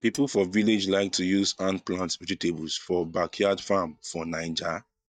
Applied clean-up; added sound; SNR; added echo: neural mask model DeepFilterNet 3.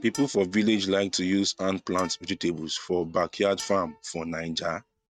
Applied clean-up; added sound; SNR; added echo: neural mask model RNNoise.